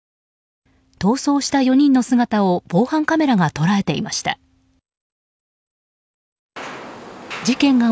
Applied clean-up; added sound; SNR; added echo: none; none; none; none.